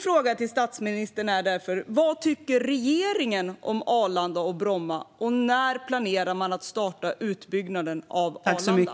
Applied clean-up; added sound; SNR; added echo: none; none; none; none.